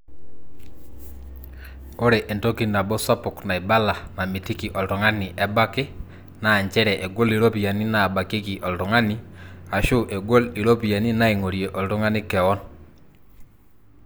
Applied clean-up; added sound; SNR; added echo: none; none; none; none.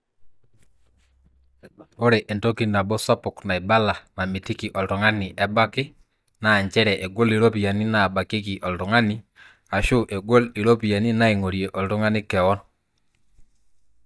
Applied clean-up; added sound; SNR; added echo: neural mask model DeepFilterNet 3.